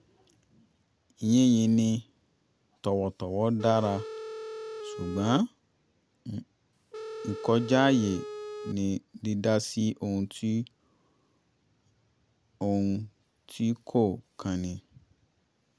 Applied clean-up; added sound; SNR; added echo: none; Telephone; 9 dB; none.